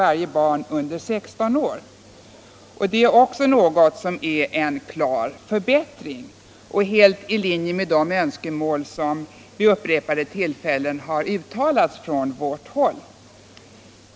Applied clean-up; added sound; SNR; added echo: none; none; none; none.